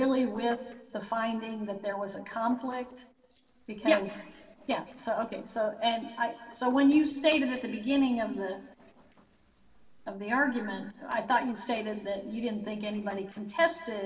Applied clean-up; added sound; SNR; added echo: neural separator model SepFormer DNS4.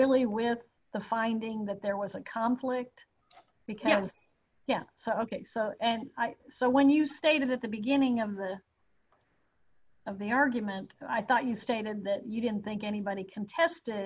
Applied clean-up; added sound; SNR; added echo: none; none; none; none.